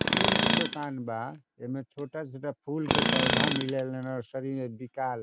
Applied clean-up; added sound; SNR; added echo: none; Tools; -5 dB; none.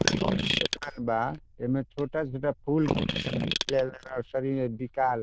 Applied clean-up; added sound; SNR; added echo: neural diffusion model UNIVERSE++.